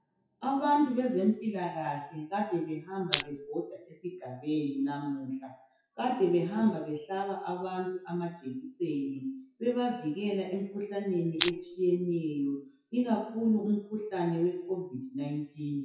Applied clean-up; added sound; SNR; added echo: classical method WPE with log-MMSE.